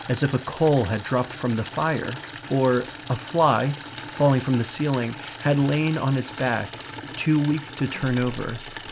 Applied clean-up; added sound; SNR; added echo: none; Water tap, faucet / Liquid; 14 dB; none.